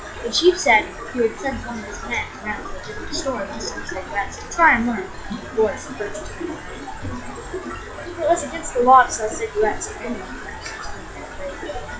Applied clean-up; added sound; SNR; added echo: classical method log-MMSE.